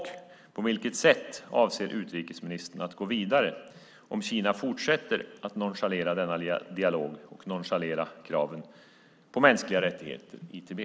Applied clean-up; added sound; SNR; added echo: none; none; none; none.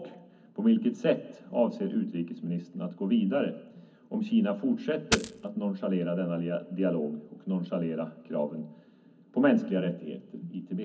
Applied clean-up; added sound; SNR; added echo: none; Coin (dropping); 1 dB; reverberation time 0.4 s.